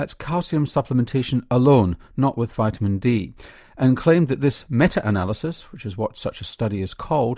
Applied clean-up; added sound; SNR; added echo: none; none; none; none.